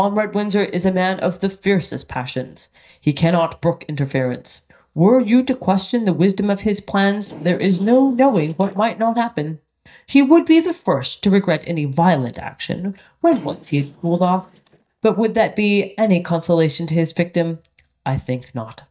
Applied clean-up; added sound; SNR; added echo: neural mask model DeepFilterNet 3.